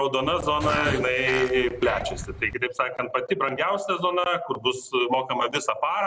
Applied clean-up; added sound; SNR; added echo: none; Fart; 8 dB; none.